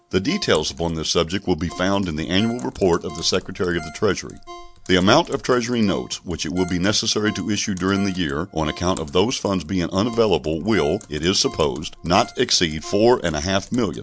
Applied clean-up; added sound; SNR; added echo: none; Typing + Ringtone; 20 dB; none.